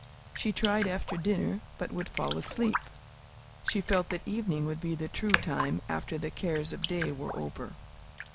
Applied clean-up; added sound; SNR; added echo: none; Raindrop; 6 dB; none.